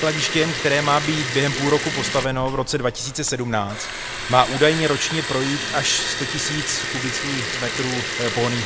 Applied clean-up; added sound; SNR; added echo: none; Liquid; 5 dB; none.